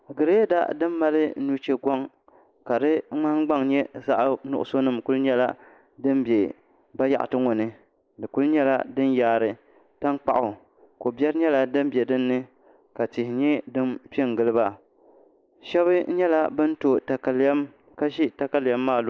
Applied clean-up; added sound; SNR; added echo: neural mask model Resemble Enhance denoiser.